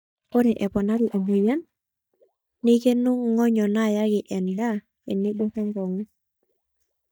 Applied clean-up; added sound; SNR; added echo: neural mask model DeepFilterNet 3.